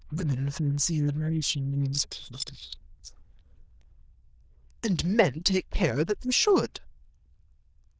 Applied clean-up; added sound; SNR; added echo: neural diffusion model UNIVERSE++.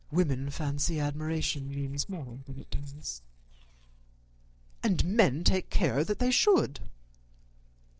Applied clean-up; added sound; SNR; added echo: neural separator model SepFormer DNS4.